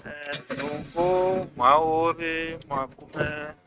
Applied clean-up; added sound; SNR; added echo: neural mask model RNNoise.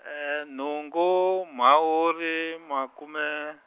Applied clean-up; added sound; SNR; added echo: none; none; none; none.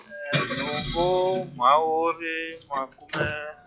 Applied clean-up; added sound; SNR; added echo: classical method log-MMSE.